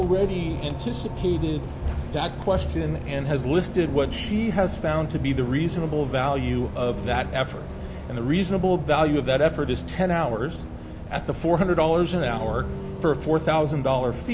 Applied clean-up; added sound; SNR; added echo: none; Bus; 7 dB; none.